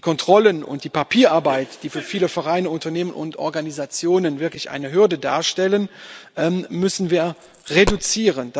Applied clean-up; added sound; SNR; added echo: none; Coin (dropping); 10 dB; none.